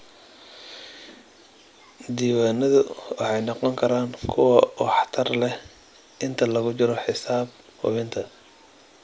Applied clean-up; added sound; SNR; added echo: none; none; none; none.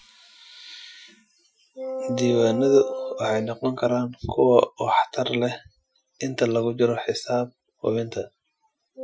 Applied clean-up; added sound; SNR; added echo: classical method Wiener filter.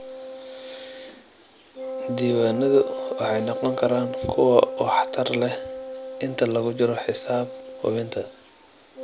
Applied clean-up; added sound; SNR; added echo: none; Wind instrument, woodwind instrument; 9 dB; none.